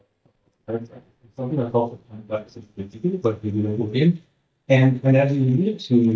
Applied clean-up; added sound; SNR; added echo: neural mask model DeepFilterNet 3.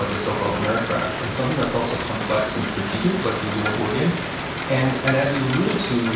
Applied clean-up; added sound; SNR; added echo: none; Rain; 3 dB; reverberation time 0.7 s.